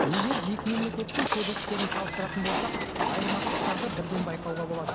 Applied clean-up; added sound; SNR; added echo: none; Walk, footsteps; -1 dB; none.